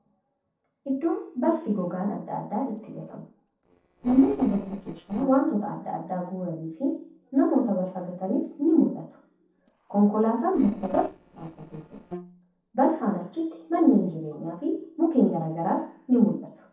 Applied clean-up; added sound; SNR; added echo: neural separator model SepFormer DNS4.